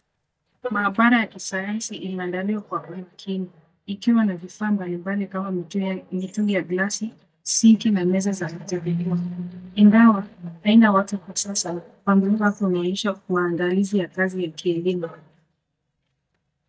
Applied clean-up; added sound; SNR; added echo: neural mask model DeepFilterNet 3.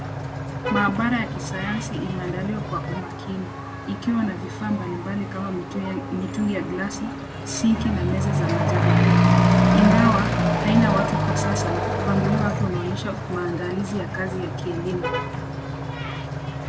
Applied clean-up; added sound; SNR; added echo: none; Accelerating, revving, vroom / Truck; -3 dB; reverberation time 1.3 s.